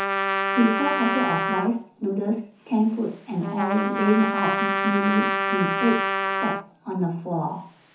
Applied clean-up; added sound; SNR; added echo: none; Trumpet; 1 dB; reverberation time 0.6 s.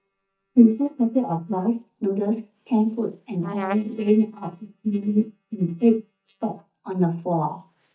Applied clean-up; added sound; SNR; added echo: neural mask model DeepFilterNet 3.